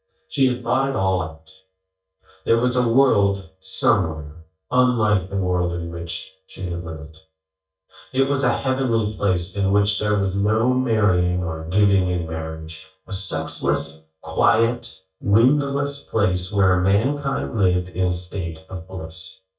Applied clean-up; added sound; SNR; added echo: neural mask model DeepFilterNet 3.